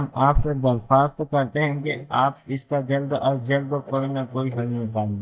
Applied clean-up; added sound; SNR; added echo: neural mask model DeepFilterNet 3.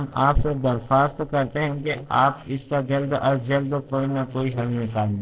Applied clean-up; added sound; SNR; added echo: neural separator model SepFormer DNS4.